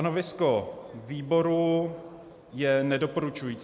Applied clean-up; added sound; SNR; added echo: none; none; none; none.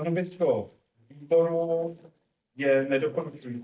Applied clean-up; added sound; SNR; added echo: neural mask model DeepFilterNet 3.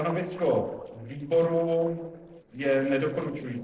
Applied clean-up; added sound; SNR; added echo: neural separator model SepFormer DNS4.